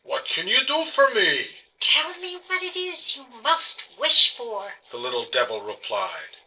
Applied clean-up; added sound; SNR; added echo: neural separator model SepFormer DNS4.